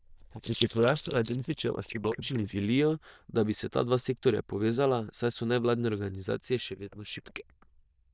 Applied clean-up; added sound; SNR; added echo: neural diffusion model UNIVERSE++.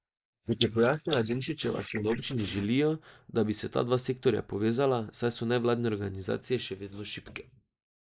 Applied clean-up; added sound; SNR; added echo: neural mask model Resemble Enhance denoiser.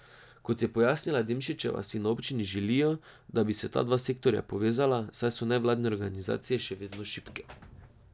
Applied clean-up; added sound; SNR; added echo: none; none; none; none.